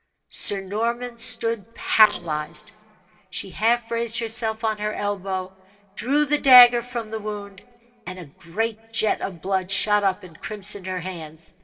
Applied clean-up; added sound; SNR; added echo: neural separator model SepFormer DNS4.